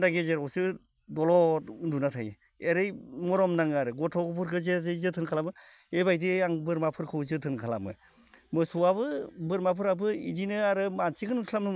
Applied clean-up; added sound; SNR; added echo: none; none; none; none.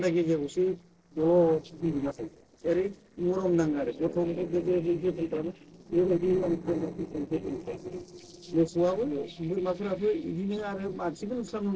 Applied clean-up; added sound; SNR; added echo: neural separator model SepFormer DNS4.